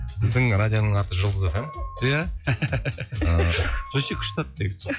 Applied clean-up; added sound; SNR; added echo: classical method log-MMSE.